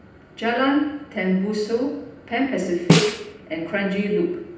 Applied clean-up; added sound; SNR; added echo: none; Snare drum; -1 dB; reverberation time 0.9 s.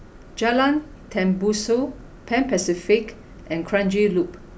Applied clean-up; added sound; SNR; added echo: none; none; none; none.